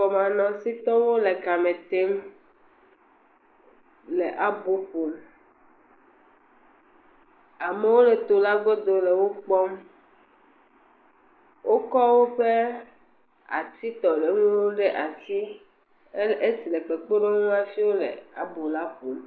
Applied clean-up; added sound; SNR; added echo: neural mask model Resemble Enhance denoiser.